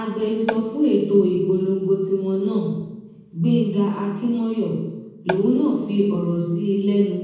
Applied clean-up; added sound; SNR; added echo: none; Marimba, xylophone; 6 dB; reverberation time 1.1 s.